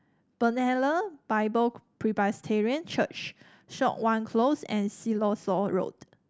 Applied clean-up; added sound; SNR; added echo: none; none; none; none.